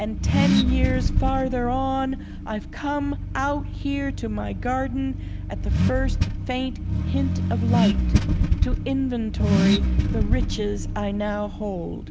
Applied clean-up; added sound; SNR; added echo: none; Accelerating, revving, vroom / Car; -4 dB; none.